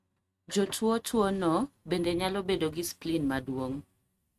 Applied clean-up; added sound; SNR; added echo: neural mask model RNNoise.